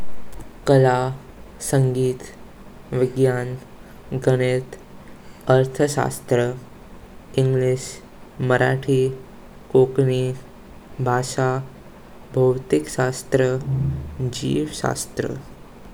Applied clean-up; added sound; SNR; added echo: none; none; none; none.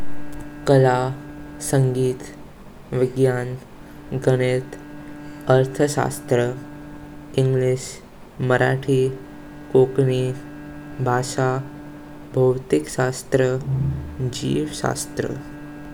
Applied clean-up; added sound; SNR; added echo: none; Bowed string instrument; 18 dB; none.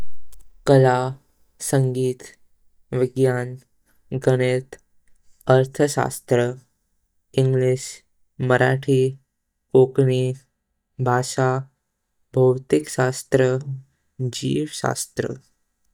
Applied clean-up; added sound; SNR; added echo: neural mask model DeepFilterNet 3.